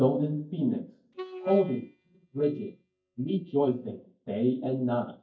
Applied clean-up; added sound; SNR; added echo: neural mask model DeepFilterNet 3.